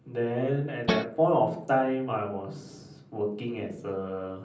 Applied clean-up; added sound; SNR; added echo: none; Guitar; 0 dB; reverberation time 0.6 s.